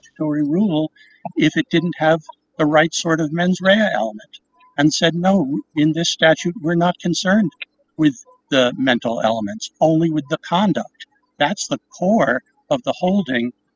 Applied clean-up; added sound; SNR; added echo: classical method spectral subtraction.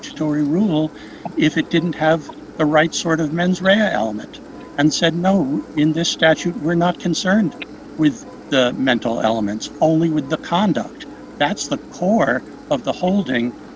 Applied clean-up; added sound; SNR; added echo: none; Engine; 18 dB; none.